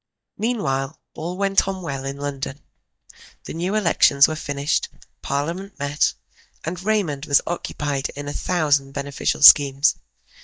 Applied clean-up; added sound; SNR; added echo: neural mask model DeepFilterNet 3.